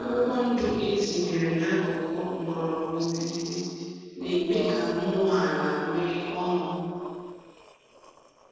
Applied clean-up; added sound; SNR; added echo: neural separator model SepFormer DNS4.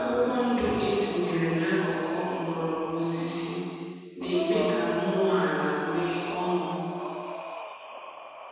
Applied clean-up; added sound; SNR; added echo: none; Breathing; 9 dB; reverberation time 2.1 s.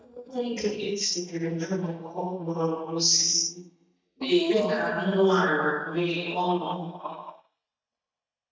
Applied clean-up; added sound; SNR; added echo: neural mask model DeepFilterNet 3.